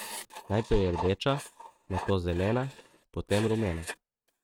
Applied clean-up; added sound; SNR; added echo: neural mask model RNNoise.